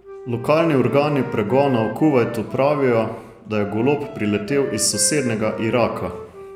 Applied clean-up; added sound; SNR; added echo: none; Wind instrument, woodwind instrument; 14 dB; none.